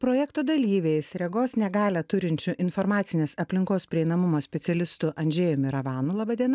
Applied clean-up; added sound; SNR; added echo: none; none; none; none.